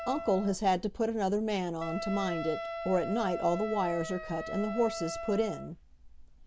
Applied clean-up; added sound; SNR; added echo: none; Wind instrument, woodwind instrument; 9 dB; none.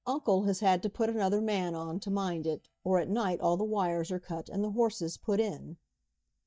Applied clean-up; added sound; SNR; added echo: neural mask model DeepFilterNet 3.